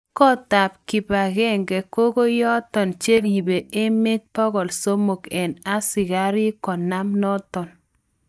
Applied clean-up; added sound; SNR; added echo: neural mask model DeepFilterNet 3.